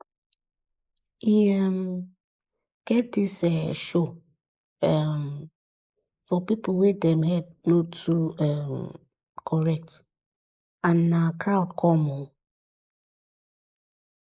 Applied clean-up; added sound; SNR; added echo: neural mask model Resemble Enhance denoiser.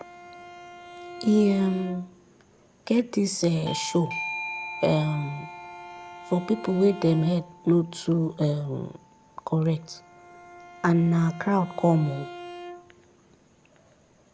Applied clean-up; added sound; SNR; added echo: none; Bell / Doorbell + Bowed string instrument; 14 dB; none.